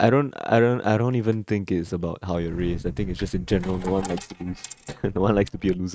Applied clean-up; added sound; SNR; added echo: neural mask model RNNoise.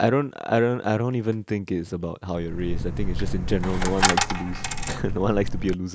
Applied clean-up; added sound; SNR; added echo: none; Coin (dropping); 0 dB; none.